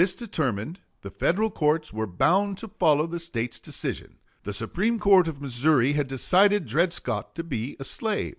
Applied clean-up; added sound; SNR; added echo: none; none; none; none.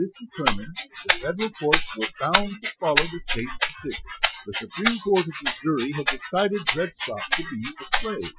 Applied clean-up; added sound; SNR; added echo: classical method Wiener filter.